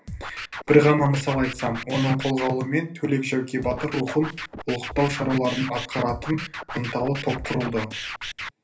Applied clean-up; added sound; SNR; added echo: none; Scratching (performance technique); 10 dB; reverberation time 0.3 s.